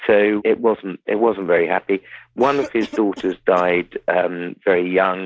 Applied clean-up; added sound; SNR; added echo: none; Cough; 19 dB; none.